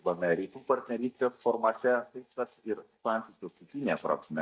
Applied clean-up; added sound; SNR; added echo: neural mask model DeepFilterNet 3.